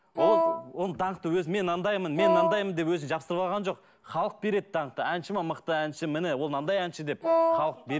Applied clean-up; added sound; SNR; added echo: none; Wind instrument, woodwind instrument; -4 dB; none.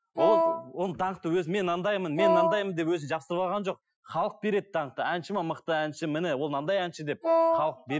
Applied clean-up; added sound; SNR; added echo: classical method Wiener filter.